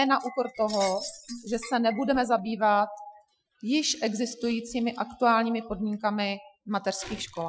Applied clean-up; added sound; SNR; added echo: classical method Wiener filter.